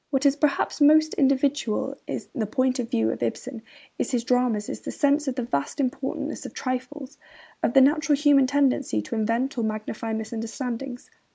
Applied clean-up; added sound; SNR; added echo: none; none; none; none.